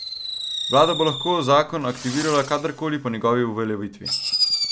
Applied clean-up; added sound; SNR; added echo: none; Fireworks; 5 dB; none.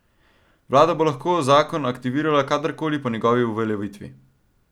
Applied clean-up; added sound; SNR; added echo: none; none; none; none.